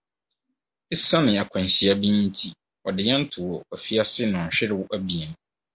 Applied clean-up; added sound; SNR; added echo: none; none; none; none.